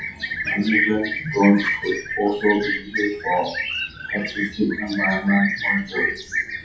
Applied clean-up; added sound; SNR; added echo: classical method WPE with log-MMSE.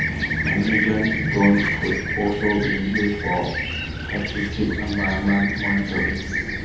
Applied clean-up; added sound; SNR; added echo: none; Fixed-wing aircraft, airplane; 1 dB; reverberation time 1.3 s.